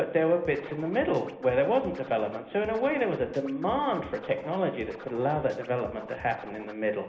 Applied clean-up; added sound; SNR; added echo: none; Scratching (performance technique); 19 dB; reverberation time 1.1 s.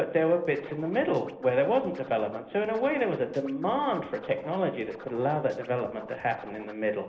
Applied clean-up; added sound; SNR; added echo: neural separator model SepFormer DNS4.